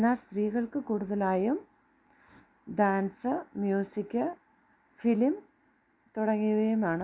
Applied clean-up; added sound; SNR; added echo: none; none; none; none.